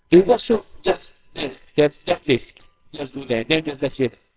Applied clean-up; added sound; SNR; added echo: neural separator model SepFormer WHAMR!.